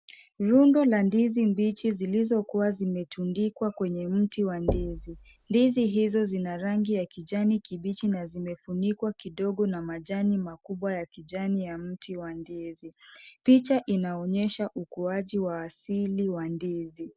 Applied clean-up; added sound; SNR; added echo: none; Knock / Wood; 9 dB; none.